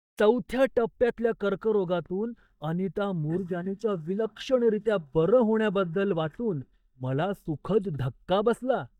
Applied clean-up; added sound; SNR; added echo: neural mask model DeepFilterNet 3.